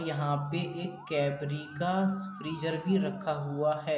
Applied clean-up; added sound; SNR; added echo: none; Musical instrument; 17 dB; none.